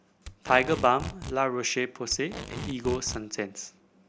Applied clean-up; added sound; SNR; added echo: none; Packing tape, duct tape; 10 dB; none.